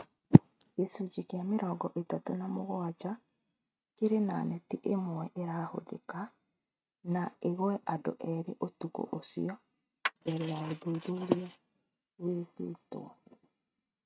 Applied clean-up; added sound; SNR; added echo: neural mask model RNNoise.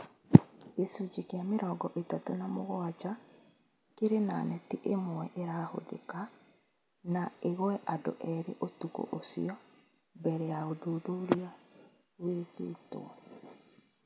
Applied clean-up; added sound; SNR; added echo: none; none; none; none.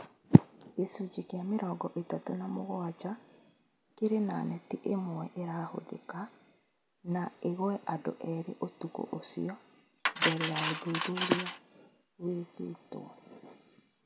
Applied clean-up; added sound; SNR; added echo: none; Cutlery, silverware; 3 dB; none.